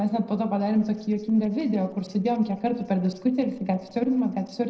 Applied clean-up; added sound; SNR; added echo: neural separator model SepFormer DNS4.